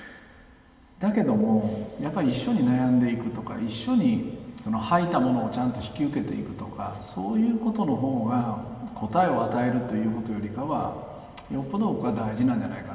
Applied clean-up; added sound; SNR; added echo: none; none; none; reverberation time 2.9 s.